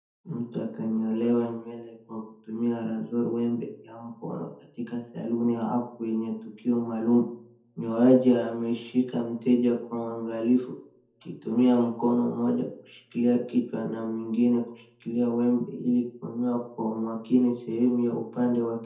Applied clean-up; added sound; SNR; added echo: none; none; none; reverberation time 0.5 s.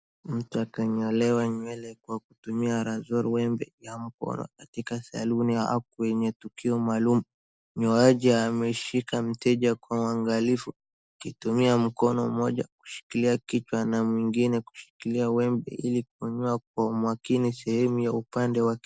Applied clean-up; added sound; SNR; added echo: none; none; none; none.